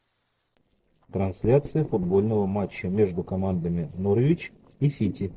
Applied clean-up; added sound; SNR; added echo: neural separator model SepFormer DNS4.